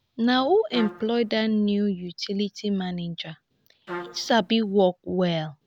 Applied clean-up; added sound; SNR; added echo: none; Trumpet; 14 dB; none.